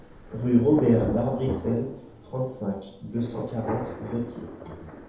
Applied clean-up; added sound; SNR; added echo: none; Thunder; 11 dB; reverberation time 0.8 s.